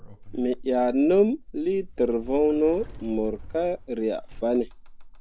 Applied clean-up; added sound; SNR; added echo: none; Sliding door; 14 dB; none.